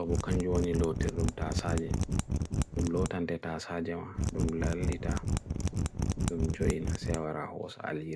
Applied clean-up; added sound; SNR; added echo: none; Mechanisms; -4 dB; none.